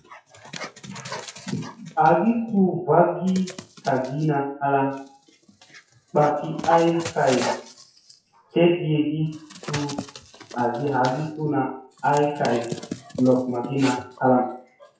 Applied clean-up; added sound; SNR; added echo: classical method WPE with log-MMSE.